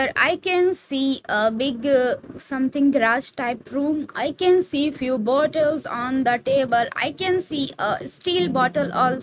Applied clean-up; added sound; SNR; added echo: neural mask model RNNoise.